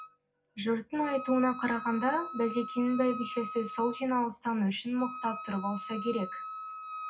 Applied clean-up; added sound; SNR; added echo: none; Wind instrument, woodwind instrument; 10 dB; reverberation time 0.4 s.